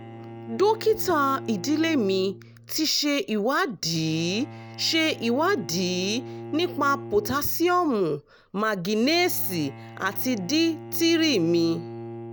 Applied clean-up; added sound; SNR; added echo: none; Bowed string instrument; 15 dB; none.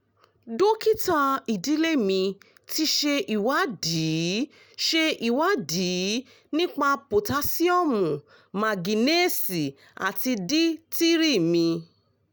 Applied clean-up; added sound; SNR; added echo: none; none; none; none.